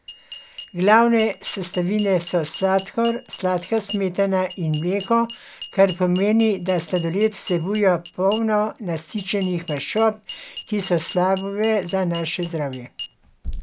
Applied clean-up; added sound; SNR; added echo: none; Glass; 18 dB; none.